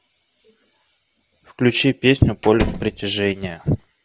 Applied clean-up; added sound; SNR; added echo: none; Slam; 6 dB; none.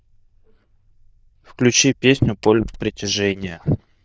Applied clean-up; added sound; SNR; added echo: neural diffusion model UNIVERSE++.